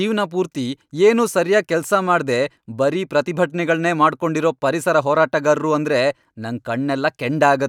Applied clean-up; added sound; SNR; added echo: none; none; none; none.